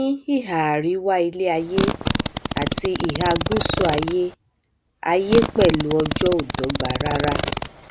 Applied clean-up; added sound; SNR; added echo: none; Fart; 2 dB; none.